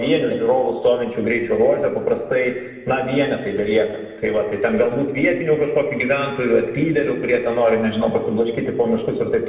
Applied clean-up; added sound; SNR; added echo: none; none; none; reverberation time 1.1 s.